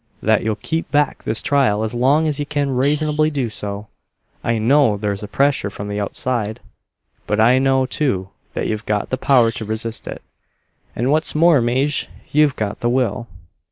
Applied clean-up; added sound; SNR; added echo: neural mask model Resemble Enhance denoiser.